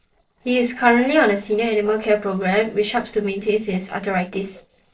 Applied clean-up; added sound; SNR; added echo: neural separator model SepFormer DNS4.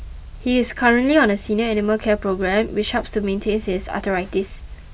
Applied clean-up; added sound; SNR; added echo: none; none; none; none.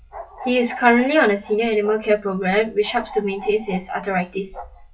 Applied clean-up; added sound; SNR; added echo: classical method WPE with log-MMSE.